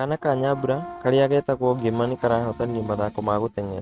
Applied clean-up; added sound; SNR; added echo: neural mask model RNNoise.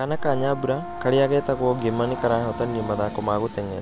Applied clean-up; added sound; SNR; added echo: none; Brass instrument + Train; 11 dB; none.